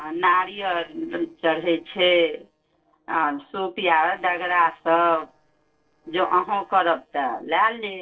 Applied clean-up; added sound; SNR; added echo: neural separator model SepFormer DNS4.